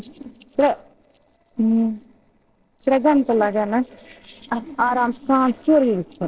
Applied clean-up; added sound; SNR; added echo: neural separator model SepFormer DNS4.